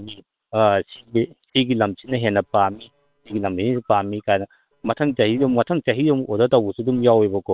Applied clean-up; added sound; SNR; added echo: neural separator model SepFormer WHAM!.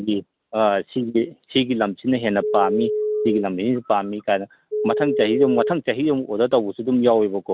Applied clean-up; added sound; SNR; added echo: none; Telephone; 1 dB; none.